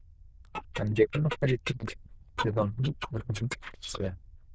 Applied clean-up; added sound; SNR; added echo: neural diffusion model UNIVERSE++.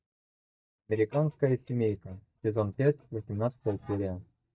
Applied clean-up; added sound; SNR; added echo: neural mask model DeepFilterNet 3.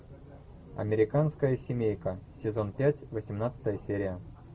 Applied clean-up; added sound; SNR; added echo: none; none; none; none.